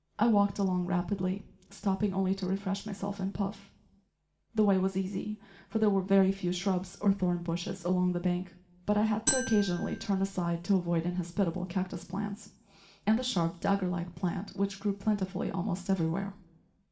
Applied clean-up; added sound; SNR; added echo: none; Marimba, xylophone; 2 dB; reverberation time 0.8 s.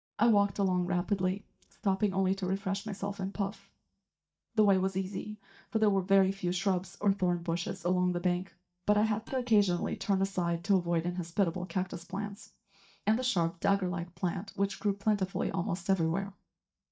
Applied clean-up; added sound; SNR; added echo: neural mask model DeepFilterNet 3.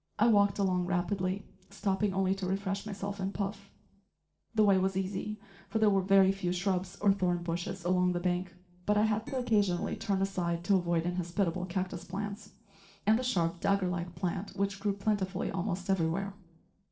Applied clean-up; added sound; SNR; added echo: neural separator model SepFormer DNS4.